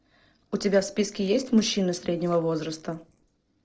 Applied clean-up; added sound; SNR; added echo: neural separator model SepFormer DNS4.